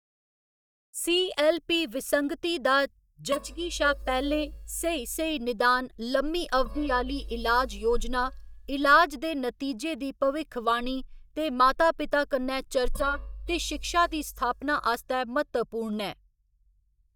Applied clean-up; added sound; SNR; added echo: neural mask model DeepFilterNet 3.